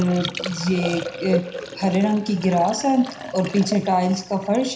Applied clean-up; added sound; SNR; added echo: none; Liquid; 11 dB; reverberation time 0.5 s.